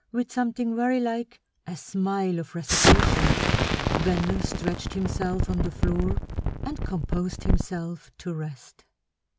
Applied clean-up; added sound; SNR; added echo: none; Explosion; -2 dB; none.